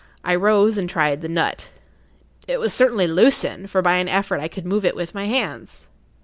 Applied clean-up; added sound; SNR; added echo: none; none; none; none.